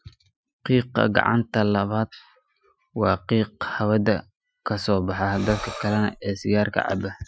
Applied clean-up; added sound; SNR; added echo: classical method Wiener filter.